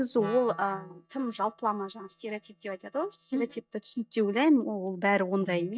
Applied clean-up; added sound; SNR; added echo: neural mask model DeepFilterNet 3.